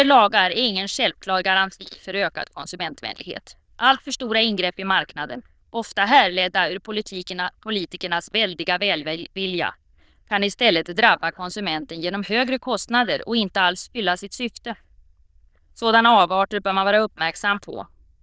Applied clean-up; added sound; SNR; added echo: neural diffusion model UNIVERSE++.